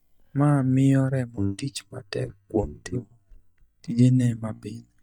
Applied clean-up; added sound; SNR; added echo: neural mask model DeepFilterNet 3.